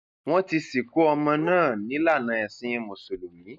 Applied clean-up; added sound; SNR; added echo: neural mask model DeepFilterNet 3.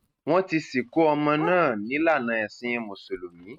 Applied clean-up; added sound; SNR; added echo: neural mask model RNNoise.